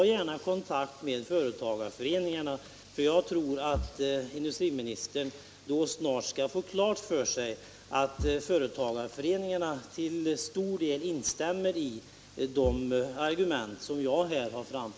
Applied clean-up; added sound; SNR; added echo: none; Bass drum / Thump, thud; 17 dB; none.